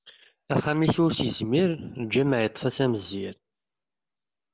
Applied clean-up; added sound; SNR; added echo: none; none; none; none.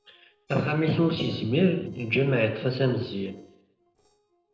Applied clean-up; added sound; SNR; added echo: neural separator model SepFormer DNS4.